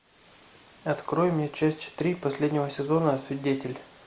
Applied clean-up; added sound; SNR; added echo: none; none; none; none.